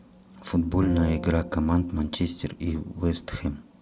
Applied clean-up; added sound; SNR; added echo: none; Bowed string instrument; 11 dB; none.